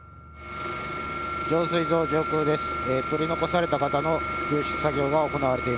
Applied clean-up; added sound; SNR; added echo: none; none; none; none.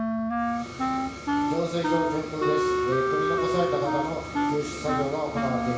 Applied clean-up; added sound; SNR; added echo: none; Wind instrument, woodwind instrument; -2 dB; reverberation time 0.7 s.